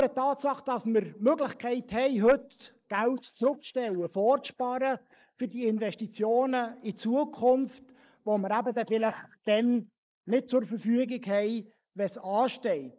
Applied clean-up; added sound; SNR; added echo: neural mask model Resemble Enhance denoiser.